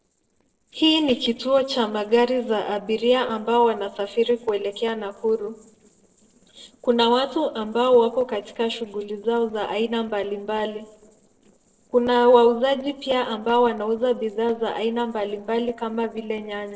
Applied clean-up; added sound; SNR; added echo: neural separator model SepFormer DNS4.